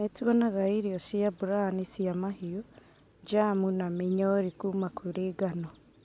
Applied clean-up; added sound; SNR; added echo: none; none; none; none.